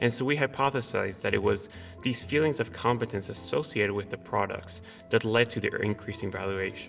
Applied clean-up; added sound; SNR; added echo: none; none; none; reverberation time 1.0 s.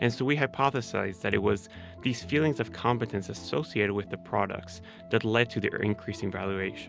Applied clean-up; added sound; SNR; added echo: none; none; none; none.